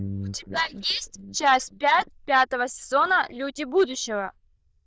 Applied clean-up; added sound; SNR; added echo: neural diffusion model UNIVERSE++.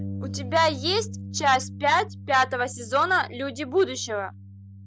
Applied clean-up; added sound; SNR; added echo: none; Bass guitar; 12 dB; none.